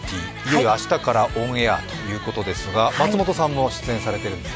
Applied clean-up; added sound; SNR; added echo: none; none; none; none.